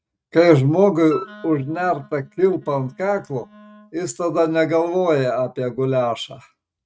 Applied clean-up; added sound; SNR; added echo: neural mask model RNNoise.